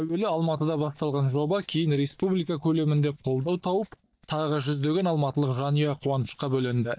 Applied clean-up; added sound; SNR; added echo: neural mask model DeepFilterNet 3.